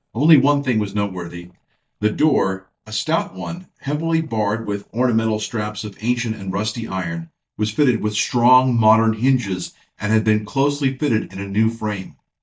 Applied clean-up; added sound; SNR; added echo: neural mask model DeepFilterNet 3.